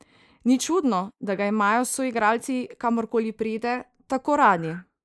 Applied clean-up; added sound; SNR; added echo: neural mask model Resemble Enhance denoiser.